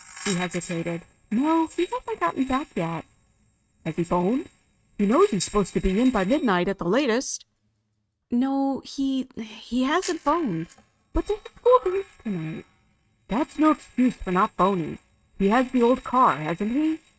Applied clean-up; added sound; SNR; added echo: neural mask model RNNoise.